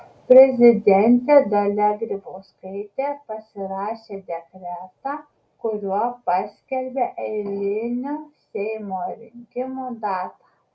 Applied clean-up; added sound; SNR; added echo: none; none; none; none.